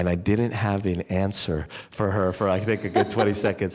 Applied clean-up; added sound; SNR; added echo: none; none; none; none.